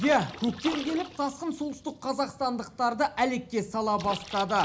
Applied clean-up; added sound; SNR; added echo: none; Splash, splatter; 14 dB; reverberation time 0.4 s.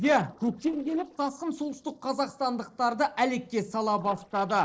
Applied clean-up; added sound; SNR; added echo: neural separator model SepFormer DNS4.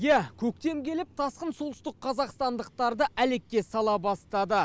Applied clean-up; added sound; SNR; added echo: none; none; none; none.